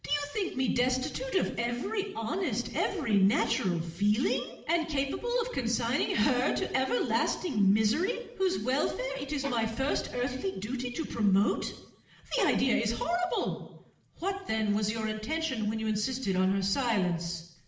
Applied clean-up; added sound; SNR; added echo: none; Bowed string instrument; 16 dB; reverberation time 0.8 s.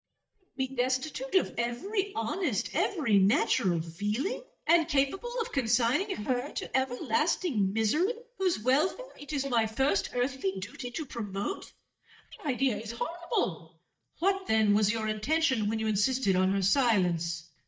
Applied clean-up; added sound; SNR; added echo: neural mask model DeepFilterNet 3.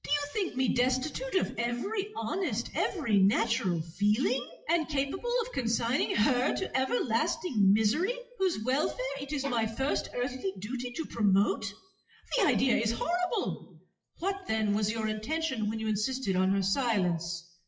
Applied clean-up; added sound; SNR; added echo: classical method WPE with log-MMSE.